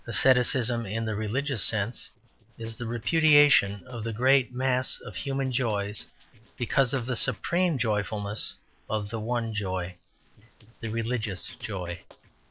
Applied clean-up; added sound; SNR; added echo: neural separator model SepFormer DNS4.